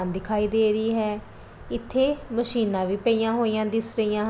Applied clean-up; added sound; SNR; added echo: none; none; none; none.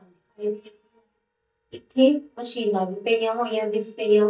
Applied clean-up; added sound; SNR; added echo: neural mask model DeepFilterNet 3.